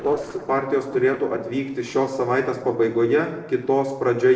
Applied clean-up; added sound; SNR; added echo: neural separator model SepFormer DNS4.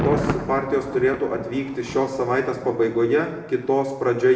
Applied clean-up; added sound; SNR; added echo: none; Thunder; 9 dB; reverberation time 1.0 s.